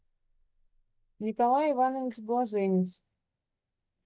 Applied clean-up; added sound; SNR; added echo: neural mask model DeepFilterNet 3.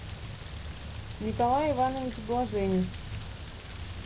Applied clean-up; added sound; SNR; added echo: none; Rain; 15 dB; reverberation time 0.4 s.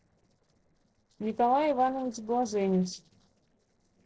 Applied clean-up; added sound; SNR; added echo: neural separator model SepFormer DNS4.